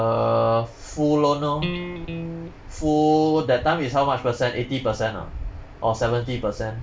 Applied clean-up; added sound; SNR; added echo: none; Electric guitar; 7 dB; none.